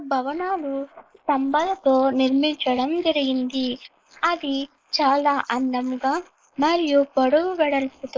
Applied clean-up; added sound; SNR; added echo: neural mask model Resemble Enhance denoiser.